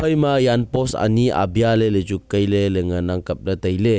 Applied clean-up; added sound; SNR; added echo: none; none; none; none.